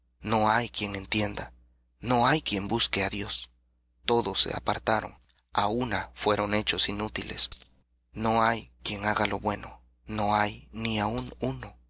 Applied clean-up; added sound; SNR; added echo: none; Coin (dropping); 15 dB; none.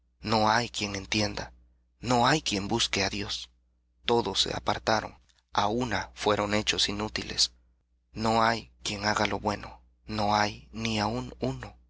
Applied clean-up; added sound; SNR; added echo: none; none; none; none.